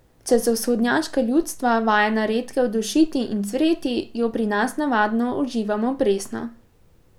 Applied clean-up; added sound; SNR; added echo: none; none; none; none.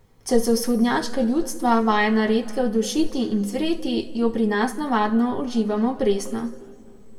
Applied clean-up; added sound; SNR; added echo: none; none; none; reverberation time 1.3 s.